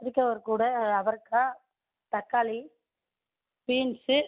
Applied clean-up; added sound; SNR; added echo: none; none; none; none.